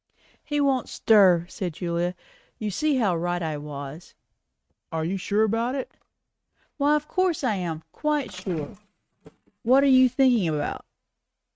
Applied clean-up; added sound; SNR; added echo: neural mask model RNNoise.